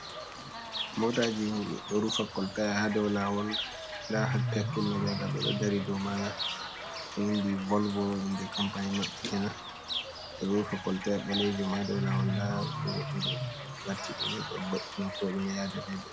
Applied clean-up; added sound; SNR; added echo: none; Bird / Fowl; 4 dB; none.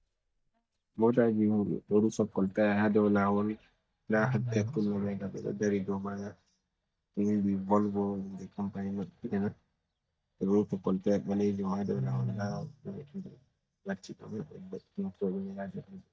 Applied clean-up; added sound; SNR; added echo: neural mask model DeepFilterNet 3.